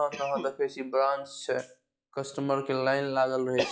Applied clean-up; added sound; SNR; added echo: classical method log-MMSE.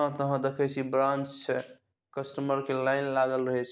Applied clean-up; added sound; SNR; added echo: none; none; none; none.